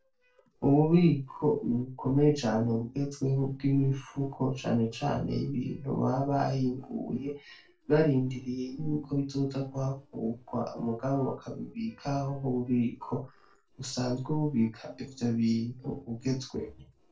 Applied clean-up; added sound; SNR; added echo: neural separator model SepFormer DNS4.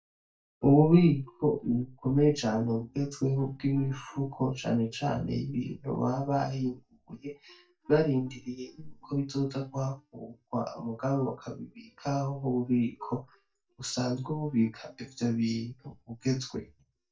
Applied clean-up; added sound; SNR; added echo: neural mask model DeepFilterNet 3.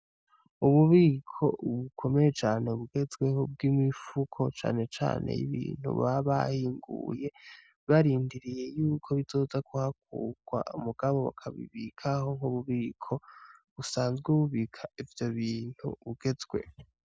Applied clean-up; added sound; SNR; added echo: none; none; none; none.